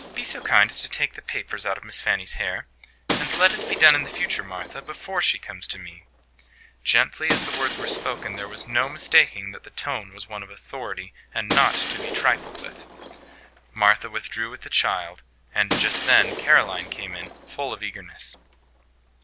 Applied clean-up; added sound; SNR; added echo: none; Shatter; 9 dB; none.